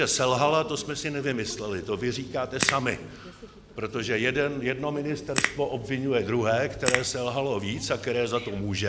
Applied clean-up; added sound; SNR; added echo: none; Crack / Crackle; 5 dB; none.